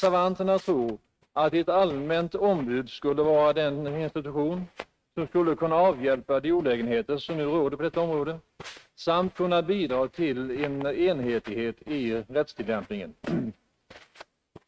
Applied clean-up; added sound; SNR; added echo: neural mask model RNNoise.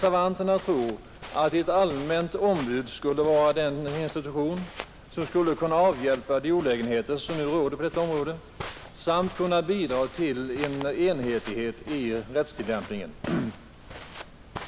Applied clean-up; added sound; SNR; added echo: none; Walk, footsteps; 15 dB; none.